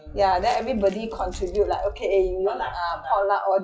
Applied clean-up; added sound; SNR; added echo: classical method WPE with log-MMSE.